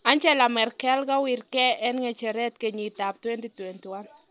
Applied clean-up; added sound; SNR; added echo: none; none; none; none.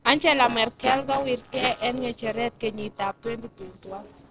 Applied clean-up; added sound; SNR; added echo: neural separator model SepFormer DNS4.